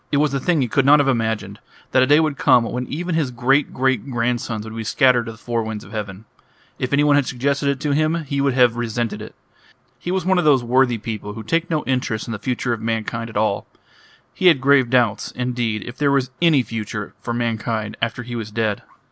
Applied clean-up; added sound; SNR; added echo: none; none; none; none.